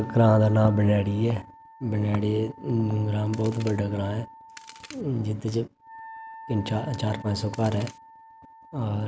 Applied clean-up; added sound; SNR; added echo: none; Wind instrument, woodwind instrument + Crack; 20 dB; none.